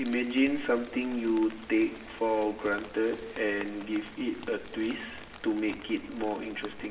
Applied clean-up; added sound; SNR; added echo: none; Rain; 18 dB; reverberation time 2.5 s.